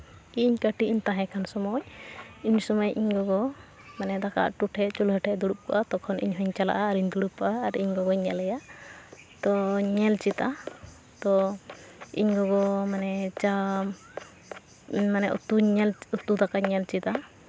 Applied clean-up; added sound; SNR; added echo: none; none; none; none.